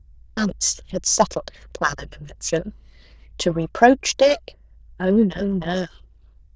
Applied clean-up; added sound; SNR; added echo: neural diffusion model UNIVERSE++.